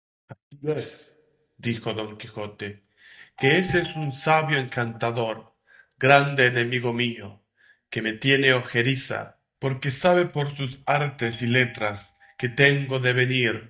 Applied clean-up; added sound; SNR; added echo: neural mask model DeepFilterNet 3.